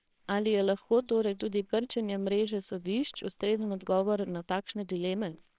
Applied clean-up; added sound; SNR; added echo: neural separator model SepFormer WHAMR!.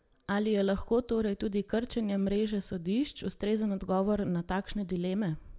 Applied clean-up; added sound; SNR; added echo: none; none; none; none.